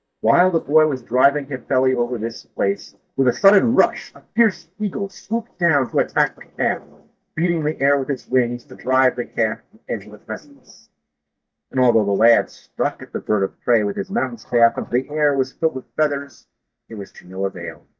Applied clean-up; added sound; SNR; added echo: neural mask model DeepFilterNet 3.